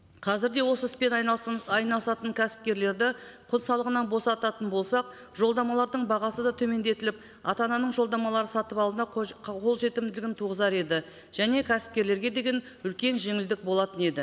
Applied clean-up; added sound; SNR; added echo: none; none; none; none.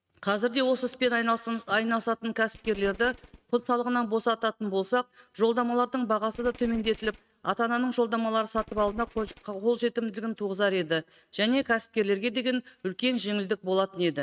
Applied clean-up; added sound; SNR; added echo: neural mask model RNNoise.